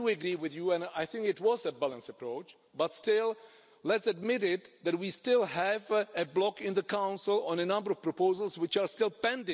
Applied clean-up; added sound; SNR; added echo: none; none; none; none.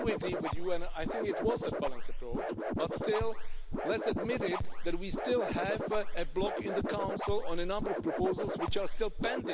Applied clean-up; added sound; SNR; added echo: none; Scratching (performance technique); -3 dB; none.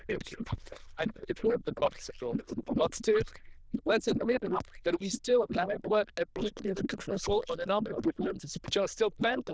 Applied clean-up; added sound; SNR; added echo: neural diffusion model UNIVERSE++.